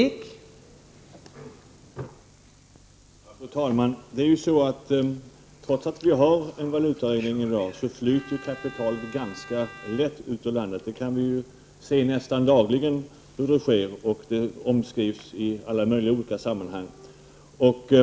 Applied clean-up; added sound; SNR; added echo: none; Bowed string instrument; 19 dB; none.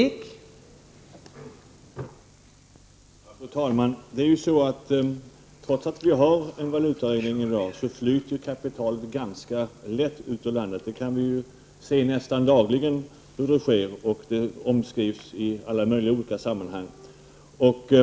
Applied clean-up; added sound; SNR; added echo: none; none; none; none.